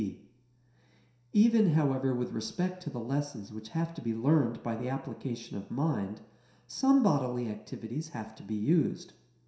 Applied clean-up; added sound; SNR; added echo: none; none; none; reverberation time 0.7 s.